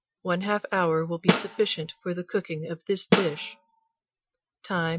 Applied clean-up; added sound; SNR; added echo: classical method Wiener filter.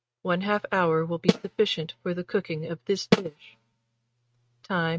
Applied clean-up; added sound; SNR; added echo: neural mask model RNNoise.